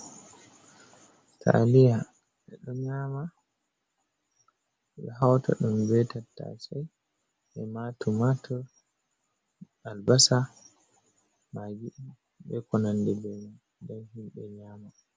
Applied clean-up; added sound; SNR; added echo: none; none; none; none.